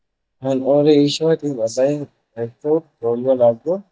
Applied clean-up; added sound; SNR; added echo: neural mask model DeepFilterNet 3.